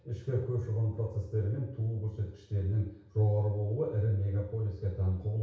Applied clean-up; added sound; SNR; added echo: none; none; none; reverberation time 0.6 s.